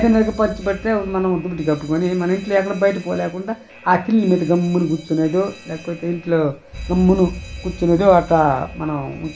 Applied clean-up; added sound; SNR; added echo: none; Alarm; 17 dB; none.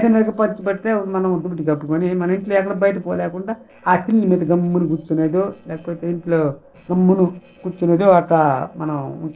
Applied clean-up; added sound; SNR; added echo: neural separator model SepFormer DNS4.